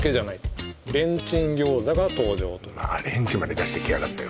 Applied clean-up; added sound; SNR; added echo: none; none; none; none.